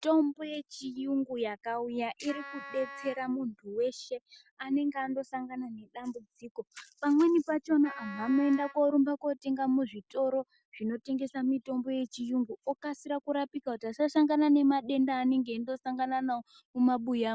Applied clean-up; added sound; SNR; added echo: none; Wind instrument, woodwind instrument; 14 dB; none.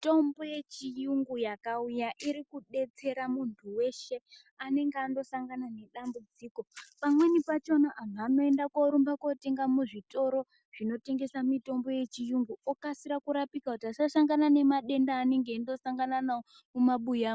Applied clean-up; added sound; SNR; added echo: none; none; none; none.